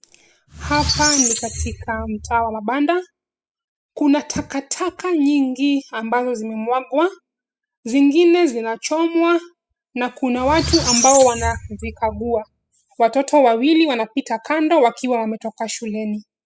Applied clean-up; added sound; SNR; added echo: classical method spectral subtraction.